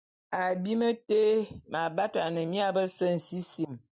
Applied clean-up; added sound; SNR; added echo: none; none; none; none.